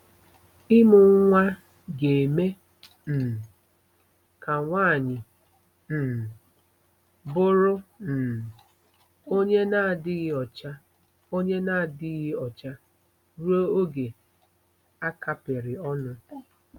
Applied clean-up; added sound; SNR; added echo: none; none; none; none.